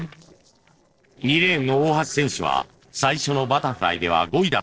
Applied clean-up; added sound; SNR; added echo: neural separator model SepFormer DNS4.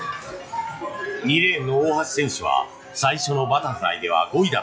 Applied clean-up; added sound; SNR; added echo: classical method log-MMSE.